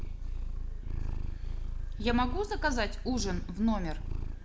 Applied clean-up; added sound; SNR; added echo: none; Purr; -1 dB; none.